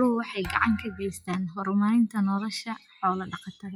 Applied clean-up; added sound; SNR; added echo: classical method log-MMSE.